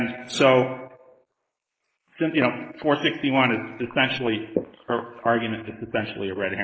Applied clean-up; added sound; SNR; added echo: neural mask model Resemble Enhance denoiser.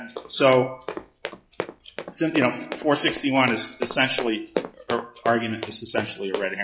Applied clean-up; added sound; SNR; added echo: classical method log-MMSE.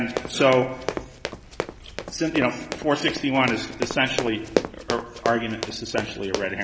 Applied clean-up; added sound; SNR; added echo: none; Run; 6 dB; none.